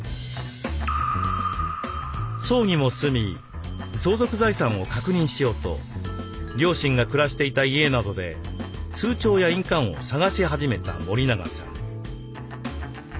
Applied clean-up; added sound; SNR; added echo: none; none; none; none.